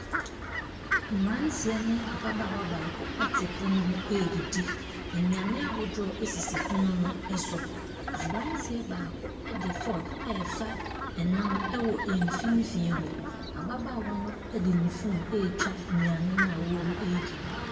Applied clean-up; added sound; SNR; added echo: none; Fowl; 4 dB; reverberation time 1.5 s.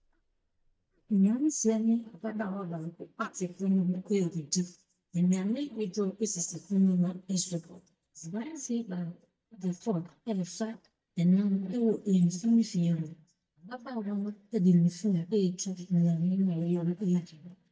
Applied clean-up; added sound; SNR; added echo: neural mask model DeepFilterNet 3.